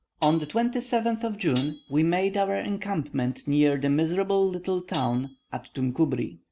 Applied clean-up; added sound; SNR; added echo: none; Cutlery, silverware; 10 dB; none.